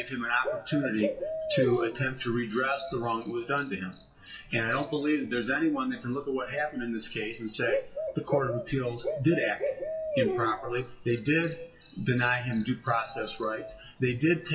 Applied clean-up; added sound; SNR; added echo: classical method WPE with log-MMSE.